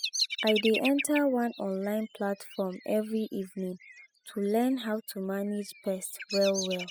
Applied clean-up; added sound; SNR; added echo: classical method spectral subtraction.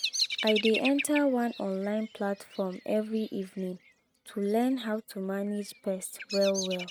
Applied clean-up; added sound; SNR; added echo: neural mask model RNNoise.